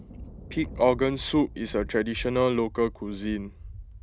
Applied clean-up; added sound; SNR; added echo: none; Thunder; 14 dB; none.